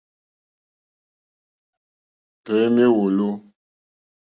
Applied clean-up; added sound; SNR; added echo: none; none; none; none.